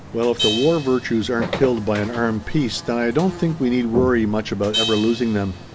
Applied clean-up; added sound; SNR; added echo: none; Buzz + Crash cymbal; 9 dB; none.